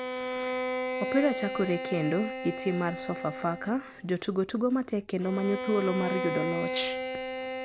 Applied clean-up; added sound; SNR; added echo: none; Bowed string instrument; 4 dB; none.